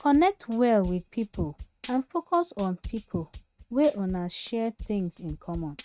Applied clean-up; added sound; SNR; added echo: neural mask model RNNoise.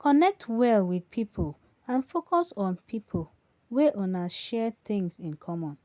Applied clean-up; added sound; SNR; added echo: none; none; none; none.